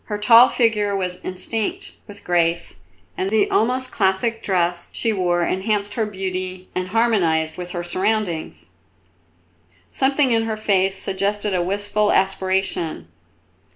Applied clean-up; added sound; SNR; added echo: none; none; none; none.